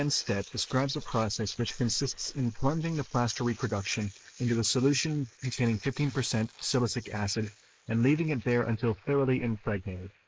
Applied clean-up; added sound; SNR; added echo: neural mask model Resemble Enhance denoiser.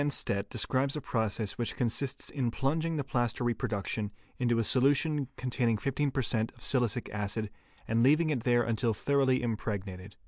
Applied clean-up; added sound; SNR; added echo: none; none; none; none.